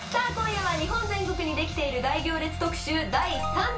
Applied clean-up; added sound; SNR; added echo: none; Bowed string instrument; 19 dB; reverberation time 0.3 s.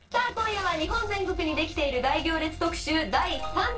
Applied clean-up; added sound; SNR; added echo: neural separator model SepFormer DNS4.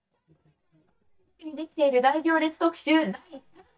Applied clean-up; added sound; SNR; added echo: neural mask model DeepFilterNet 3.